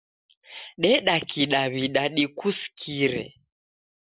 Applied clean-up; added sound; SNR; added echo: none; none; none; none.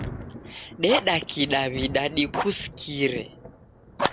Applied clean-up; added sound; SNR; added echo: none; Thunder + Fire; 7 dB; none.